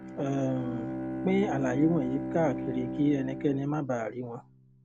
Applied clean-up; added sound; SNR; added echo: none; Bowed string instrument; 6 dB; none.